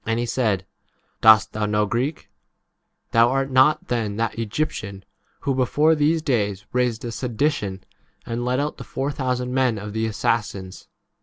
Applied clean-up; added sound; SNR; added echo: none; none; none; none.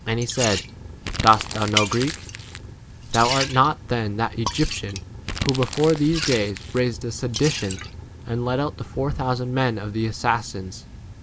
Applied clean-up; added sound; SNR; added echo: none; Crumpling, crinkling + Liquid; 8 dB; none.